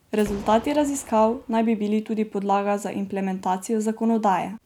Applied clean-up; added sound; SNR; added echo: none; Boom; 20 dB; none.